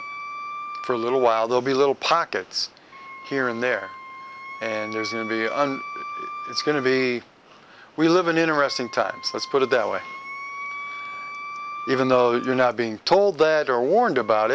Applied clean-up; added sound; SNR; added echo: none; Wind instrument, woodwind instrument; 13 dB; none.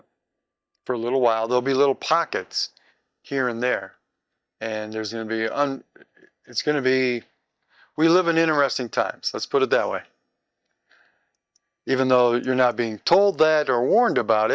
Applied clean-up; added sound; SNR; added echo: neural mask model DeepFilterNet 3.